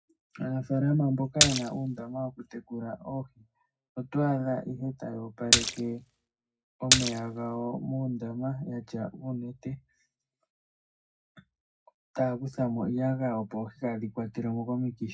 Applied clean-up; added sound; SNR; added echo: none; Splash, splatter; -5 dB; reverberation time 0.4 s.